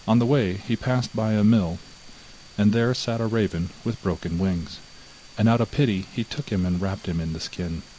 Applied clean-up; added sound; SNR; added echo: none; none; none; none.